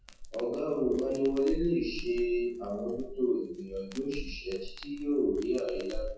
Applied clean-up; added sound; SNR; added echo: classical method WPE with log-MMSE.